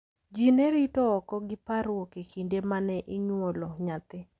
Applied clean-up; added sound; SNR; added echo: none; none; none; none.